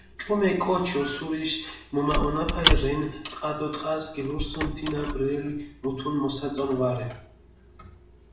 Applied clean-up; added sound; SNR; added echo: none; Squeak / Wood; 4 dB; reverberation time 0.5 s.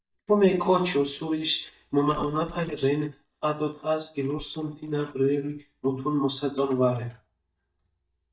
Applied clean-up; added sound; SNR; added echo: neural mask model DeepFilterNet 3.